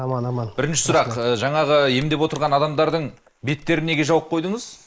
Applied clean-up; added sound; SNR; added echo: neural mask model Resemble Enhance denoiser.